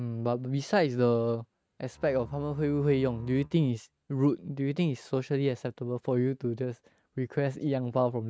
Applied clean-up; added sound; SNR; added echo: neural mask model RNNoise.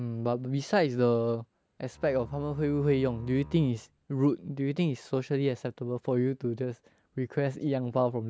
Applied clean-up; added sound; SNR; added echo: none; Bowed string instrument; 18 dB; none.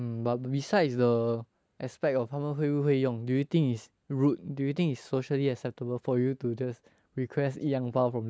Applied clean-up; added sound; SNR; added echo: none; none; none; none.